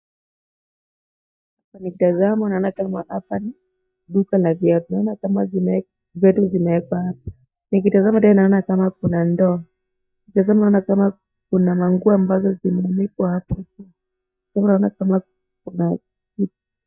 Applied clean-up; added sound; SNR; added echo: neural mask model DeepFilterNet 3.